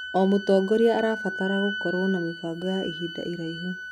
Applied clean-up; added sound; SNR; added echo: none; Wind instrument, woodwind instrument; 10 dB; none.